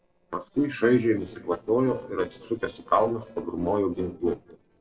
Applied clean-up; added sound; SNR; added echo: neural separator model SepFormer DNS4.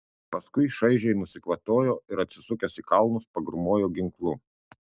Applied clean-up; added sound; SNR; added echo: none; none; none; none.